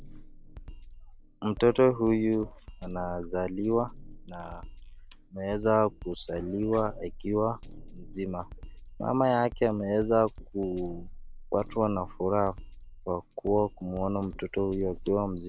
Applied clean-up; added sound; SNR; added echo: none; Drum kit; 14 dB; none.